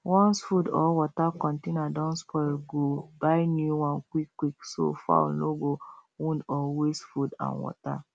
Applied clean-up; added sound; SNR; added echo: none; none; none; none.